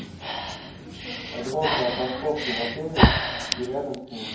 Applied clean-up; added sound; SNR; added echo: none; Breathing; -4 dB; reverberation time 0.9 s.